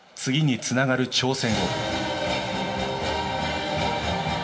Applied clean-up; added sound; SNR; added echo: none; none; none; reverberation time 1.4 s.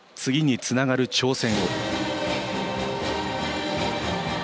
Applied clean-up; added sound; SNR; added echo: none; none; none; none.